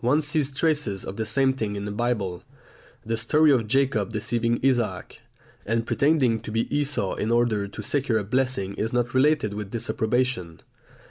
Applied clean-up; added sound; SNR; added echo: none; none; none; none.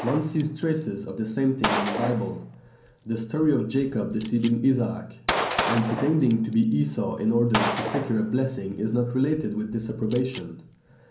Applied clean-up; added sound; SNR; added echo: none; Gunshot, gunfire; 8 dB; reverberation time 0.6 s.